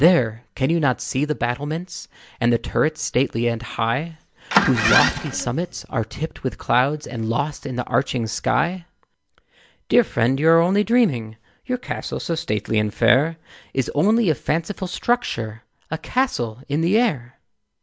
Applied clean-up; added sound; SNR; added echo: none; Engine starting; 0 dB; none.